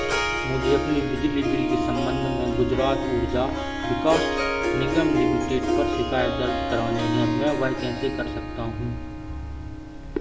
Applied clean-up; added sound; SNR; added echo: none; Harp; 1 dB; reverberation time 0.7 s.